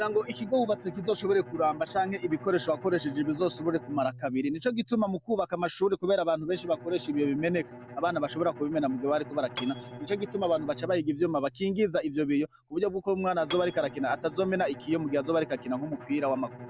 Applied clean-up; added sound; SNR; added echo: none; Piano + Bowed string instrument; 16 dB; none.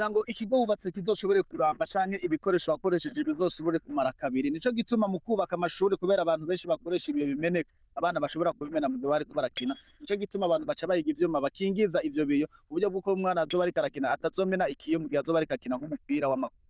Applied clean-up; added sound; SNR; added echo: neural diffusion model UNIVERSE++.